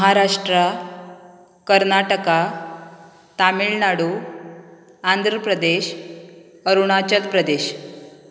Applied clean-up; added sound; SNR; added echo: none; none; none; none.